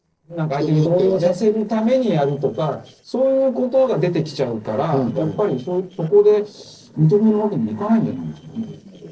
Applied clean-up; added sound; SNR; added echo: neural separator model SepFormer DNS4.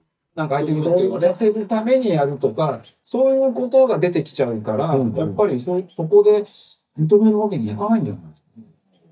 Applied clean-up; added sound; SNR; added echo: neural mask model DeepFilterNet 3.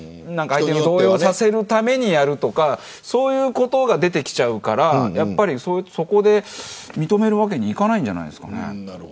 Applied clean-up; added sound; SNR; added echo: none; none; none; none.